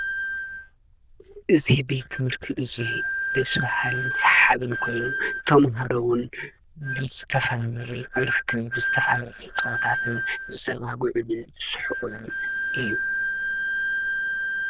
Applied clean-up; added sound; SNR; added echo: neural diffusion model UNIVERSE++.